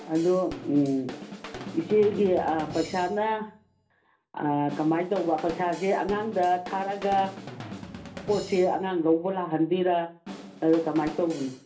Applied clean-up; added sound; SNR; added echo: none; Drum / Drum kit; 15 dB; reverberation time 0.3 s.